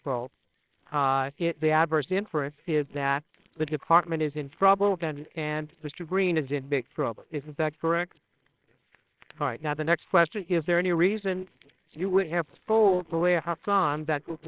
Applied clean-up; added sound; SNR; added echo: neural separator model SepFormer WHAMR!.